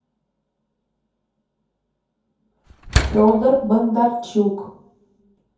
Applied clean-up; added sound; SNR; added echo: none; Slam; 2 dB; reverberation time 0.6 s.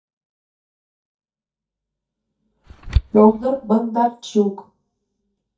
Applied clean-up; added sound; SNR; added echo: neural mask model DeepFilterNet 3.